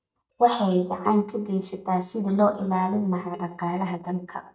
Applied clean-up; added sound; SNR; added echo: neural mask model DeepFilterNet 3.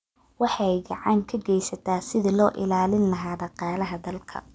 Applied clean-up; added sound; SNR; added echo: none; none; none; none.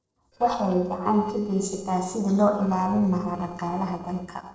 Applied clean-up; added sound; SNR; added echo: neural separator model SepFormer DNS4.